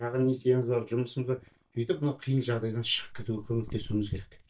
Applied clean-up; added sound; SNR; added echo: neural mask model DeepFilterNet 3.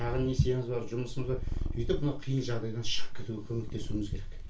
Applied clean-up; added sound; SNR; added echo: none; Purr; 7 dB; reverberation time 0.3 s.